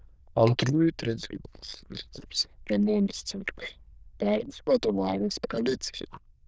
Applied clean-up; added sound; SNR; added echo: neural diffusion model UNIVERSE++.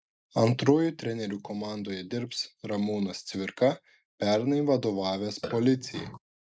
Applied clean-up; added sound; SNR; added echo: neural mask model Resemble Enhance denoiser.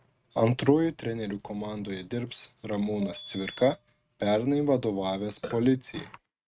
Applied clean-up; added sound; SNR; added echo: neural mask model RNNoise.